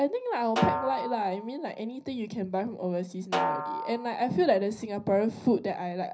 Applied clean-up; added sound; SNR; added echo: none; Snare drum; 6 dB; reverberation time 0.5 s.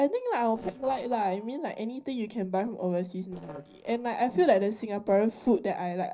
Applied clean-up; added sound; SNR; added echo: neural separator model SepFormer DNS4.